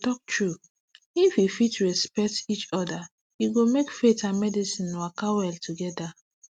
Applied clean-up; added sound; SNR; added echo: none; none; none; none.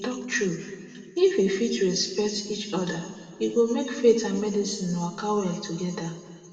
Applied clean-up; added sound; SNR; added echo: none; none; none; reverberation time 1.9 s.